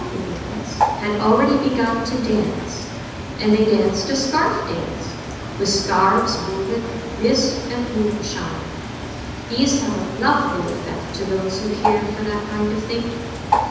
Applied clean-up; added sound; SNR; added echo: none; Bird; 6 dB; reverberation time 1.1 s.